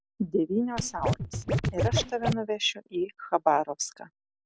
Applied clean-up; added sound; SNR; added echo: none; Scratching (performance technique); -1 dB; none.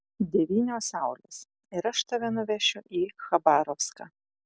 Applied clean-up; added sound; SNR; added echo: none; none; none; none.